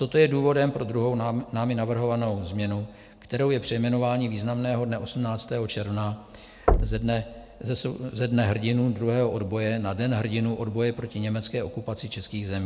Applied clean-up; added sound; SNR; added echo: none; Knock; 4 dB; none.